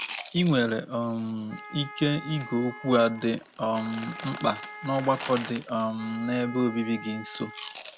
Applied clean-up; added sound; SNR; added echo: none; Wind instrument, woodwind instrument + Chewing, mastication; 12 dB; none.